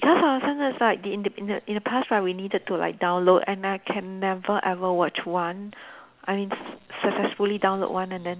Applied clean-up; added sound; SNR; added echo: none; none; none; none.